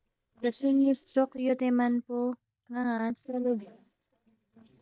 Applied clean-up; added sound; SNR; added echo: neural mask model DeepFilterNet 3.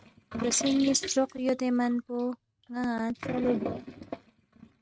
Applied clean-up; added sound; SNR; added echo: neural mask model RNNoise.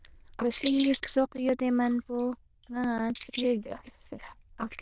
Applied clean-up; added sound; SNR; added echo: neural diffusion model UNIVERSE++.